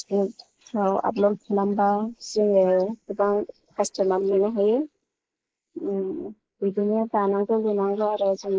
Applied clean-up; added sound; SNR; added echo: neural mask model Resemble Enhance denoiser.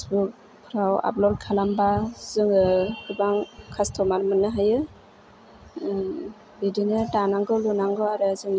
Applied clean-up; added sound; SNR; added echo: none; none; none; none.